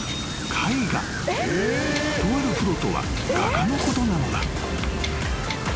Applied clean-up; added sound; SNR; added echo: none; Wind / Boat, Water vehicle; 4 dB; none.